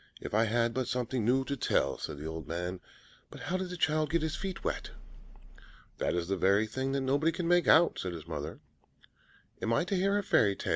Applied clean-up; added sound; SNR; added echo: none; none; none; none.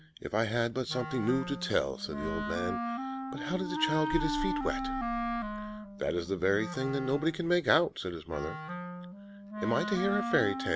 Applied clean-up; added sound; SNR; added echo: none; Wind instrument, woodwind instrument; 5 dB; none.